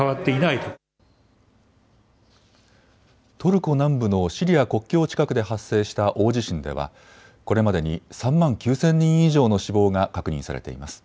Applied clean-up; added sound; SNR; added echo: none; none; none; none.